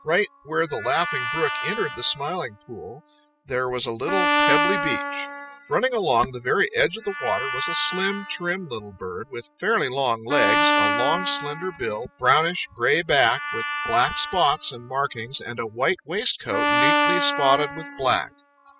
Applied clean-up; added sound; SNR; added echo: classical method spectral subtraction.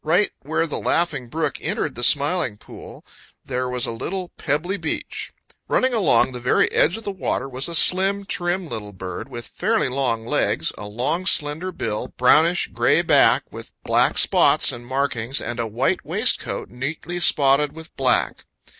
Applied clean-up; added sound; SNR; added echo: none; none; none; none.